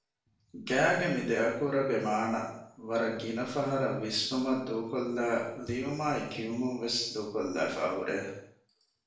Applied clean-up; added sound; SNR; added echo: neural separator model SepFormer DNS4.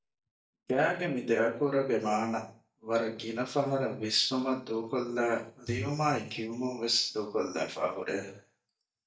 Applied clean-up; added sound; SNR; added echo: neural mask model DeepFilterNet 3.